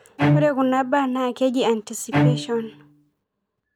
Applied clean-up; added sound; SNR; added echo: none; Bowed string instrument; 1 dB; none.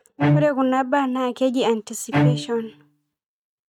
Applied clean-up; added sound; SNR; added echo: neural mask model RNNoise.